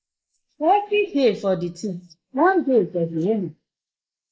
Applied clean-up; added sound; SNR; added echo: neural mask model Resemble Enhance denoiser.